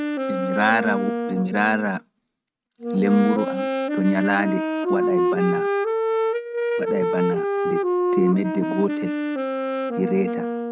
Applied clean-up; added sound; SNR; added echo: neural mask model RNNoise.